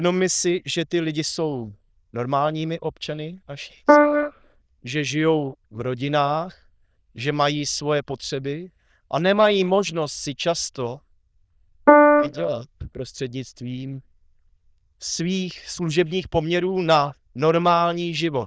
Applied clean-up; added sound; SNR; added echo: neural diffusion model UNIVERSE++.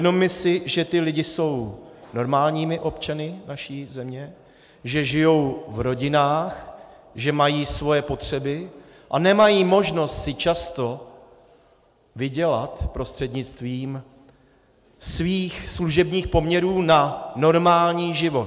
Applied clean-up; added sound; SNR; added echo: none; none; none; none.